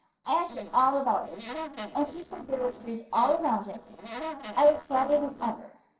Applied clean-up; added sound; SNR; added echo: neural separator model SepFormer DNS4.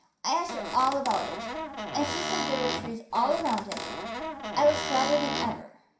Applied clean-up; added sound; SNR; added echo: none; Squeak / Cupboard open or close; 4 dB; reverberation time 0.5 s.